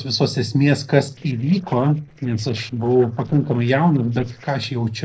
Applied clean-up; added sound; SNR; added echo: neural separator model SepFormer DNS4.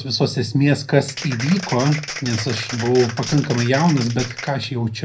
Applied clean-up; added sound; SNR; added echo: none; Applause; 11 dB; reverberation time 0.4 s.